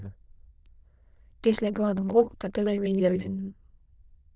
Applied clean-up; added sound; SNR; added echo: neural diffusion model UNIVERSE++.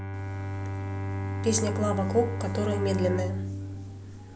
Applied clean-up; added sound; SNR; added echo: none; Bowed string instrument; 1 dB; none.